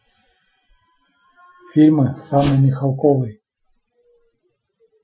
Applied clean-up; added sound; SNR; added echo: classical method Wiener filter.